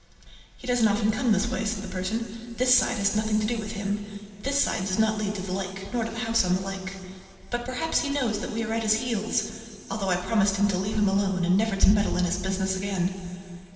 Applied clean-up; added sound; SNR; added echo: none; none; none; reverberation time 2.6 s.